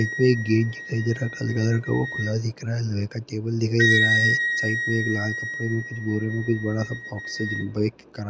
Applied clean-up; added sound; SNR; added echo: none; Wind instrument, woodwind instrument; 4 dB; none.